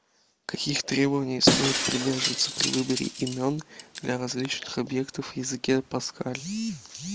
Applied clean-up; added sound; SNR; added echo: none; Shatter; 1 dB; none.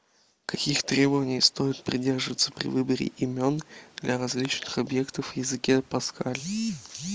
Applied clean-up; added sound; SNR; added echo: none; none; none; none.